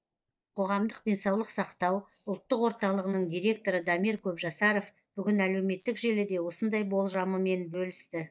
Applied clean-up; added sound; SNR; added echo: neural mask model DeepFilterNet 3.